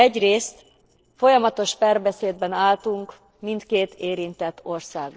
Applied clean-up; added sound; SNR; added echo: neural separator model SepFormer DNS4.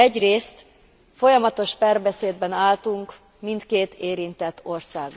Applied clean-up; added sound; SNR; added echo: none; none; none; none.